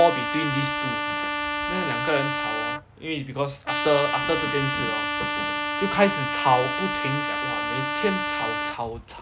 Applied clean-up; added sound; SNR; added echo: none; Trumpet; 1 dB; none.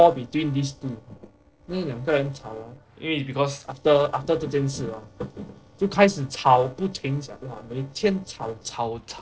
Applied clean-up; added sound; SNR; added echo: neural separator model SepFormer DNS4.